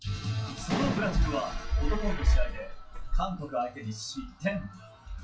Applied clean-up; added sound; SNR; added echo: classical method WPE with log-MMSE.